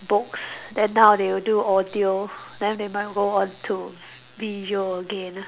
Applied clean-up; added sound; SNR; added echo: none; none; none; none.